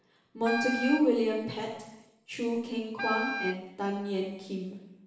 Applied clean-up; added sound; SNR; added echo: none; Wind instrument, woodwind instrument; 5 dB; reverberation time 0.9 s.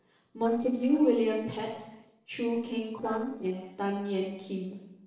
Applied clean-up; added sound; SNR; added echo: neural separator model SepFormer DNS4.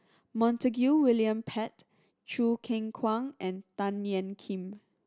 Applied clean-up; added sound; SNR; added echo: none; none; none; none.